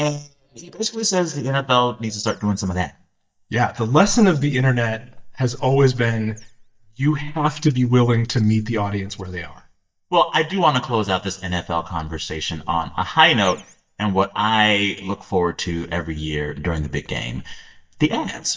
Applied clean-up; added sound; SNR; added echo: neural mask model DeepFilterNet 3.